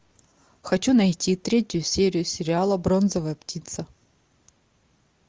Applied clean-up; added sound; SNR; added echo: none; none; none; none.